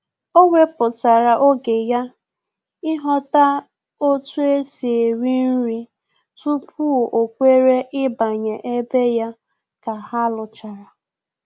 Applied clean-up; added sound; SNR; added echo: none; none; none; none.